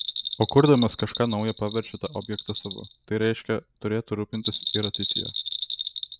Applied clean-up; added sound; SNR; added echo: none; Bell; 6 dB; none.